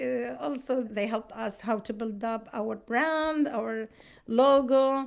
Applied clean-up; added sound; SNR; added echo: none; none; none; none.